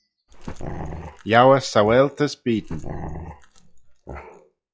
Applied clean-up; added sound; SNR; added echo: classical method log-MMSE.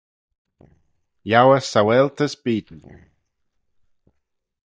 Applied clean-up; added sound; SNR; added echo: neural mask model DeepFilterNet 3.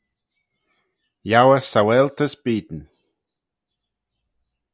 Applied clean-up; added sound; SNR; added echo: none; none; none; none.